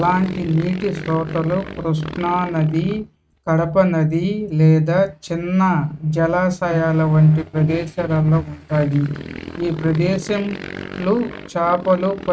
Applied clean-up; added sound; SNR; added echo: neural mask model RNNoise.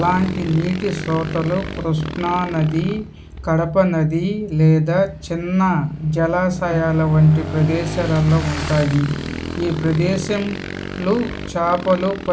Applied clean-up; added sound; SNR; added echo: none; Piano + Motorcycle / Engine; 10 dB; none.